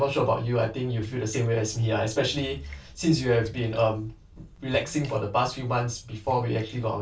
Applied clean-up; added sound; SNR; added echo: none; Splash, splatter; 18 dB; reverberation time 0.2 s.